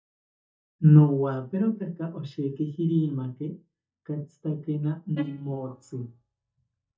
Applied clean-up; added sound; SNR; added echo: neural mask model DeepFilterNet 3.